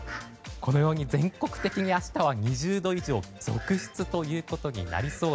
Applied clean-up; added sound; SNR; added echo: none; Fowl; 18 dB; none.